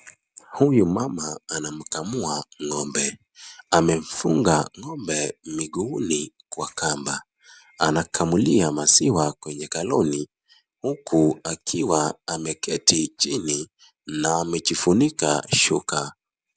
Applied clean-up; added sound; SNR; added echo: none; none; none; none.